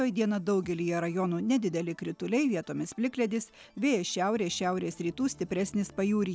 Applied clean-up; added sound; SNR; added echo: none; none; none; none.